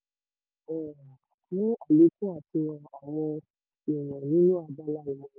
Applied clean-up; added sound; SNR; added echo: none; none; none; none.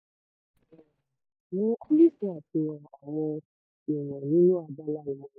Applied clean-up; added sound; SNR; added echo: neural mask model DeepFilterNet 3.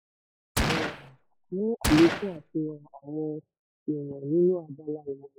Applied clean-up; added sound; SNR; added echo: classical method log-MMSE.